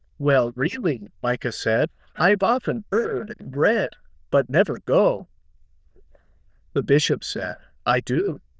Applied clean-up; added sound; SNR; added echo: neural diffusion model UNIVERSE++.